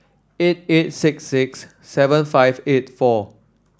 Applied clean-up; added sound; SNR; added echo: none; none; none; none.